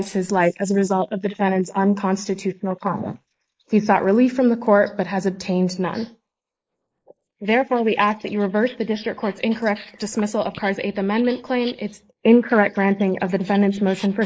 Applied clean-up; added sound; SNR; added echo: neural mask model Resemble Enhance denoiser.